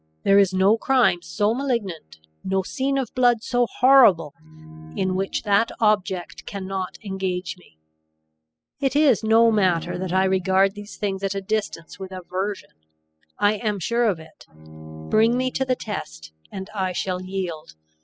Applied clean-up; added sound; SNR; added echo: classical method spectral subtraction.